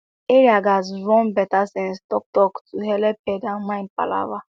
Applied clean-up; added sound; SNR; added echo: none; none; none; none.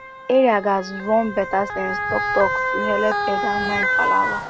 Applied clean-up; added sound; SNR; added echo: none; Motor vehicle (road) / Siren; 1 dB; none.